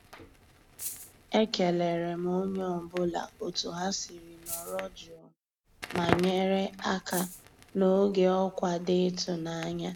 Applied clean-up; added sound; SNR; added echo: none; Rattle (instrument) + Crackle; 12 dB; none.